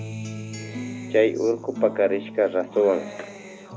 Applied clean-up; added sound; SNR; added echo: none; Acoustic guitar; 11 dB; none.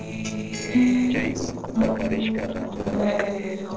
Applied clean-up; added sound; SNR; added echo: neural separator model SepFormer DNS4.